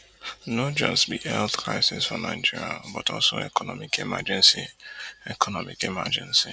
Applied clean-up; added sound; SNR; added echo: none; none; none; none.